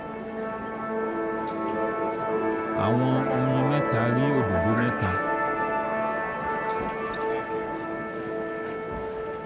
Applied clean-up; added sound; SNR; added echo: none; Musical instrument; -4 dB; none.